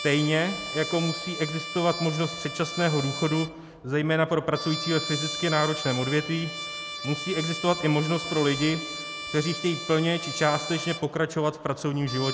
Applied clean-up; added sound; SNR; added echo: none; Trumpet; 8 dB; none.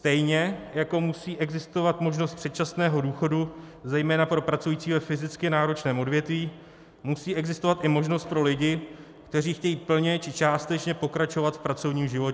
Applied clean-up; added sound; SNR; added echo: none; none; none; none.